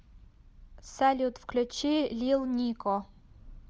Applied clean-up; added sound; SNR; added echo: none; none; none; none.